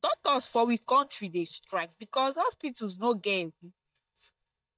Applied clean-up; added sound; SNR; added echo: neural mask model DeepFilterNet 3.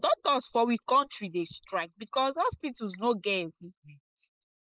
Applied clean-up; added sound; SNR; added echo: neural mask model Resemble Enhance denoiser.